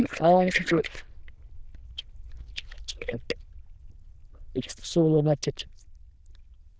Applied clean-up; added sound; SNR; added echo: neural diffusion model UNIVERSE++.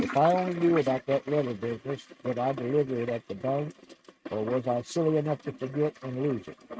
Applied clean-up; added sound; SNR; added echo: neural mask model RNNoise.